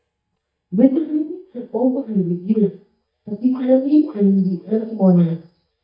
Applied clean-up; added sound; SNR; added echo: neural mask model DeepFilterNet 3.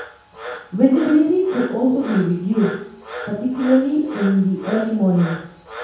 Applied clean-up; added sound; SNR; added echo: none; Frog; 14 dB; reverberation time 0.8 s.